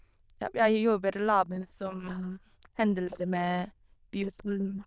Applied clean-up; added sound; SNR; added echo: neural diffusion model UNIVERSE++.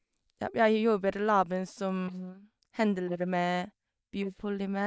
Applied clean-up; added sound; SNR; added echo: neural mask model DeepFilterNet 3.